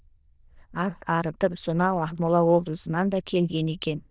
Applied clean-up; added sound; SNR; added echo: neural diffusion model UNIVERSE++.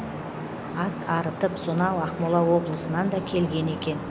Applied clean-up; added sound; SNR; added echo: none; Traffic noise, roadway noise / Vehicle horn, car horn, honking; 7 dB; none.